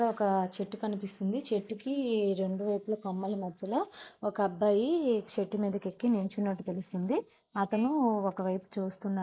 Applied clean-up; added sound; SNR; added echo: neural mask model Resemble Enhance denoiser.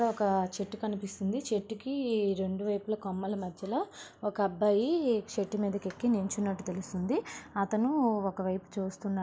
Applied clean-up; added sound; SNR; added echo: none; none; none; none.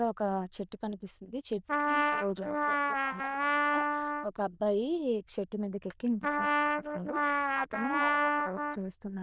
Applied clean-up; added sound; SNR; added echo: neural diffusion model UNIVERSE++.